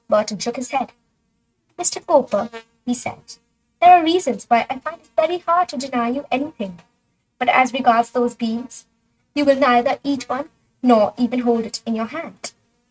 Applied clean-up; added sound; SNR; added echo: neural mask model RNNoise.